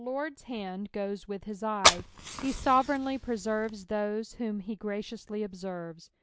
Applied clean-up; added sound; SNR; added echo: none; Fire; -2 dB; none.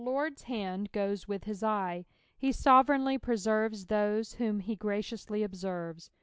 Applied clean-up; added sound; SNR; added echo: none; none; none; none.